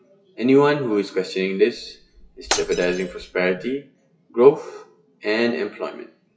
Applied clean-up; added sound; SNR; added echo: classical method WPE with log-MMSE.